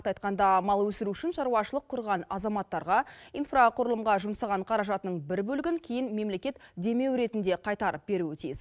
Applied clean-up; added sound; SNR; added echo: none; none; none; none.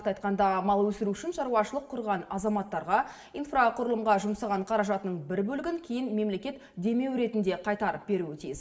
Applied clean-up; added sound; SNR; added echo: none; none; none; reverberation time 0.7 s.